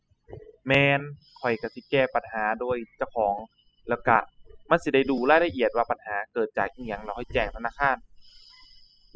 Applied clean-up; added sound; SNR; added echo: classical method spectral subtraction.